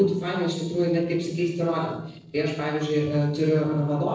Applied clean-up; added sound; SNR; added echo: neural separator model SepFormer DNS4.